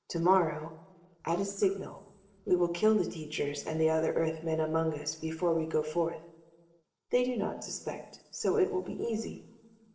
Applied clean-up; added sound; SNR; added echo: neural separator model SepFormer DNS4.